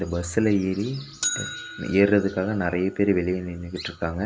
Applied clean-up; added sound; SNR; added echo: none; Bell; 13 dB; none.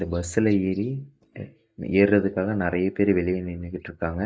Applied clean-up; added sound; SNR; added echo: neural mask model DeepFilterNet 3.